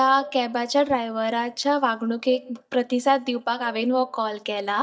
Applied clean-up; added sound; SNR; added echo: neural mask model DeepFilterNet 3.